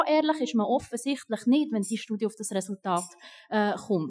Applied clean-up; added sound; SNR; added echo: classical method Wiener filter.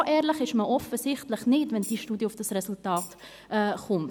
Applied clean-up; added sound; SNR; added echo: none; Tambourine; 18 dB; none.